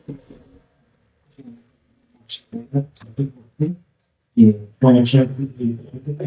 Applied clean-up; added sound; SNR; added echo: neural mask model DeepFilterNet 3.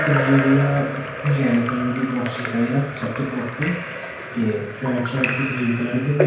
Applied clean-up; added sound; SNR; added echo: none; Drip / Trickle, dribble / Splash, splatter; 6 dB; reverberation time 0.5 s.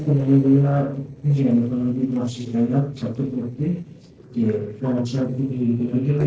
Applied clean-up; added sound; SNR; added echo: neural separator model SepFormer DNS4.